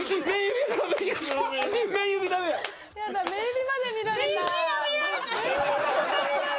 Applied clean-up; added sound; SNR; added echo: none; none; none; none.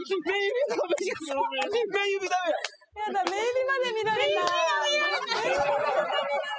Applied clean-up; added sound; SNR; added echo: classical method spectral subtraction.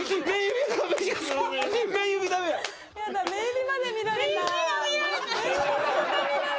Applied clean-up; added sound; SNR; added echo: none; Dog; 16 dB; none.